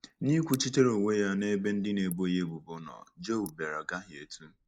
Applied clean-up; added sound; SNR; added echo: neural mask model Resemble Enhance denoiser.